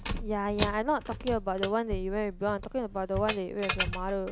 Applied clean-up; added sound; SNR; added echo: none; Keys jangling; 5 dB; none.